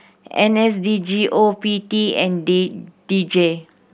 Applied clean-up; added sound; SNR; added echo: none; none; none; none.